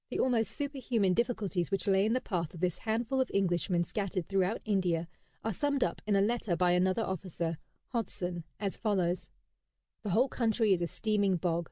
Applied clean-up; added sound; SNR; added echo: none; none; none; none.